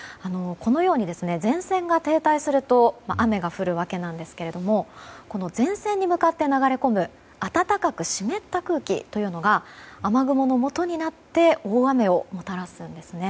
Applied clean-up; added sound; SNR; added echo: none; none; none; none.